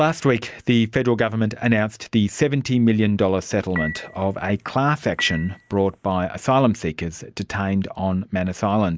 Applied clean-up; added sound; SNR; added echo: none; Dishes, pots, and pans / Chink, clink; 13 dB; none.